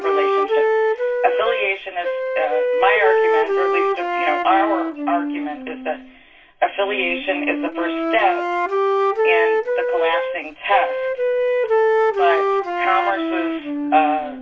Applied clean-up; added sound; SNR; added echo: none; Wind instrument, woodwind instrument; -3 dB; reverberation time 0.2 s.